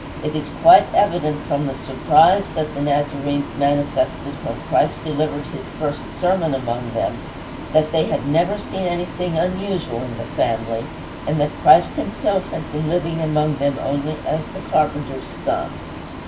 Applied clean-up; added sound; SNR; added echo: none; Bus; 11 dB; reverberation time 0.1 s.